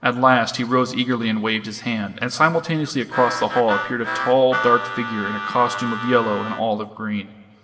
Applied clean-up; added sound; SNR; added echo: none; Harmonica; 7 dB; reverberation time 1.3 s.